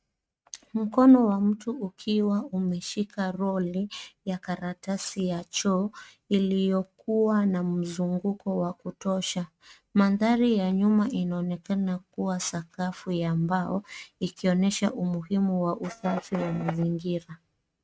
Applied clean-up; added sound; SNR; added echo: neural mask model RNNoise.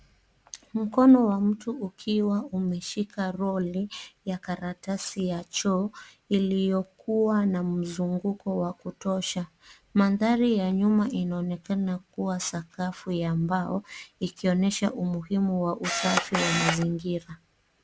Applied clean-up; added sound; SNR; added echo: none; Camera; 1 dB; none.